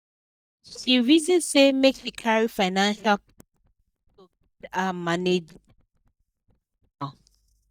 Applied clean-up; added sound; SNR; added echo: neural mask model DeepFilterNet 3.